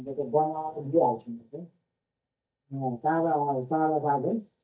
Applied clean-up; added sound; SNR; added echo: neural mask model DeepFilterNet 3.